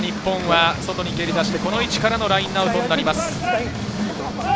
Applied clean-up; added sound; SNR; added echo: none; none; none; none.